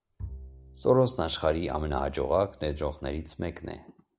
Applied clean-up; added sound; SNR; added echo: none; Bowed string instrument; 19 dB; none.